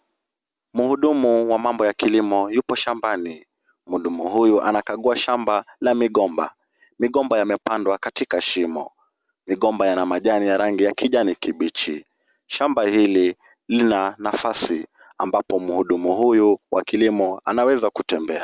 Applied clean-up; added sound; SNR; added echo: none; none; none; none.